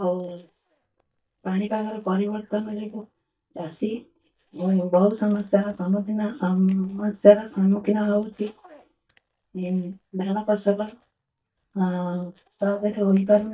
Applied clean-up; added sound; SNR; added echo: neural mask model DeepFilterNet 3.